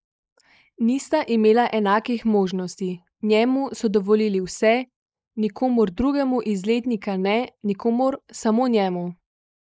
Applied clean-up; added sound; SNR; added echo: neural mask model Resemble Enhance denoiser.